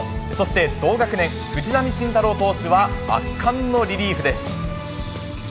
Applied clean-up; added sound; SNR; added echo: none; Breathing + Motor vehicle (road); 16 dB; none.